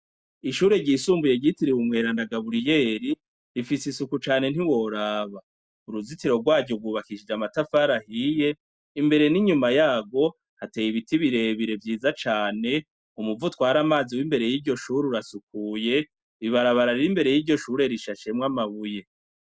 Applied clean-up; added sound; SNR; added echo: none; none; none; none.